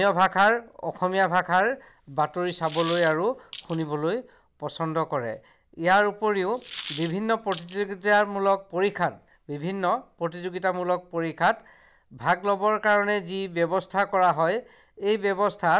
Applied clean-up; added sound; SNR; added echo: none; Coin (dropping); 8 dB; none.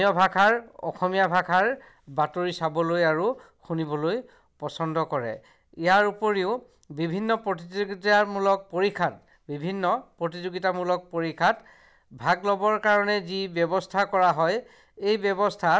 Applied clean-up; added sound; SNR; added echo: none; none; none; none.